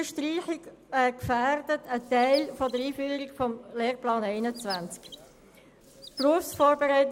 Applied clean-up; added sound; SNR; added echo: none; Chirp, tweet; 17 dB; none.